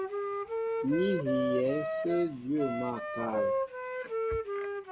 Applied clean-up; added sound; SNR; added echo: none; Wind instrument, woodwind instrument; 0 dB; none.